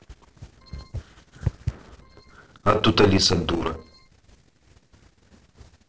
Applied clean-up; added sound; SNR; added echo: neural separator model SepFormer DNS4.